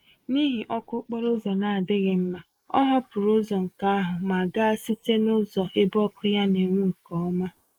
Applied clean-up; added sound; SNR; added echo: neural mask model Resemble Enhance denoiser.